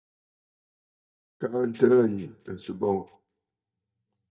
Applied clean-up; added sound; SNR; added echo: neural mask model DeepFilterNet 3.